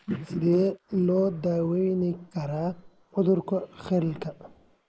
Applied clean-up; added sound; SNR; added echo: neural mask model Resemble Enhance denoiser.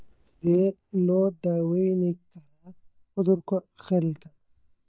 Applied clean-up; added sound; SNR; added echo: neural mask model DeepFilterNet 3.